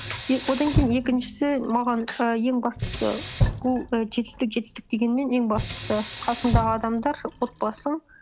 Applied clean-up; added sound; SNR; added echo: none; Sink (filling or washing); 5 dB; none.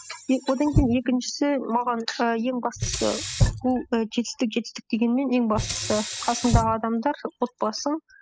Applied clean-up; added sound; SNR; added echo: classical method spectral subtraction.